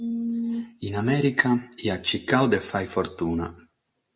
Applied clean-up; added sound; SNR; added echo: none; none; none; none.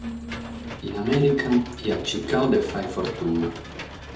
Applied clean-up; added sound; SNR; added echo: none; Engine / Mechanisms; 12 dB; reverberation time 0.9 s.